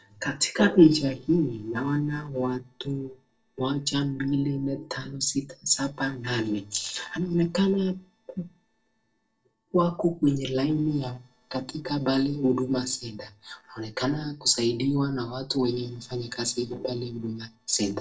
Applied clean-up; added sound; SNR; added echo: neural separator model SepFormer DNS4.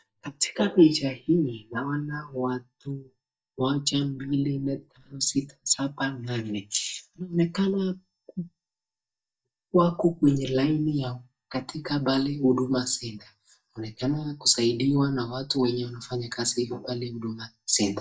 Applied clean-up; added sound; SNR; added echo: neural mask model DeepFilterNet 3.